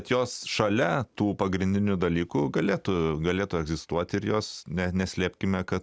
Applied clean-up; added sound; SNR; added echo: none; none; none; none.